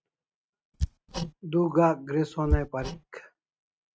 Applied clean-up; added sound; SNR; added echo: neural mask model RNNoise.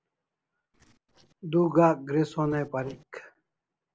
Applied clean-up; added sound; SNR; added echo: neural separator model SepFormer DNS4.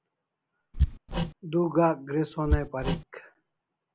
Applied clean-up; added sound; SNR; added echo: none; Hammer; 0 dB; none.